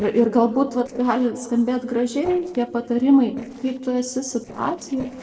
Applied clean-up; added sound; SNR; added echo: neural separator model SepFormer DNS4.